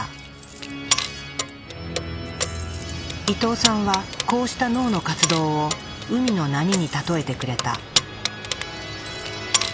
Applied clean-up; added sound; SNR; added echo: none; Keys jangling; 4 dB; none.